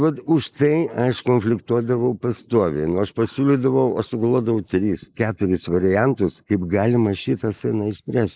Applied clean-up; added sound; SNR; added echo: neural mask model Resemble Enhance denoiser.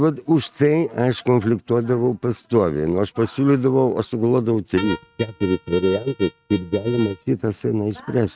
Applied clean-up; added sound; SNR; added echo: neural mask model RNNoise.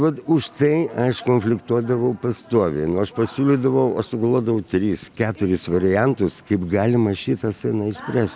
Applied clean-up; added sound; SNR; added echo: none; none; none; none.